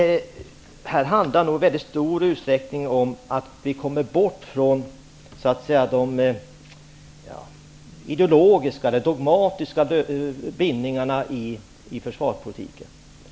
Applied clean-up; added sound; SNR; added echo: none; none; none; none.